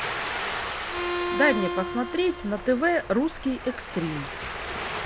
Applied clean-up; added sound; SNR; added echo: none; Bowed string instrument + Ocean; 4 dB; none.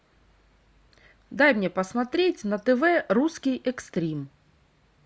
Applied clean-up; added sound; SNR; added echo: none; none; none; none.